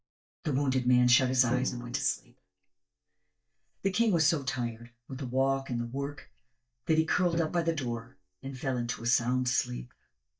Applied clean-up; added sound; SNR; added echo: neural mask model DeepFilterNet 3.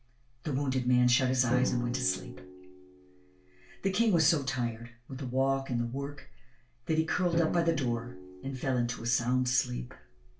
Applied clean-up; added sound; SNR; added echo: none; Drum; 11 dB; reverberation time 0.2 s.